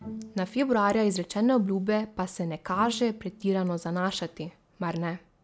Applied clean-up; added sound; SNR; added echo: none; Bowed string instrument; 19 dB; none.